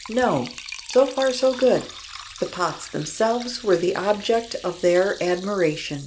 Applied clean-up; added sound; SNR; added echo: none; Liquid; 17 dB; none.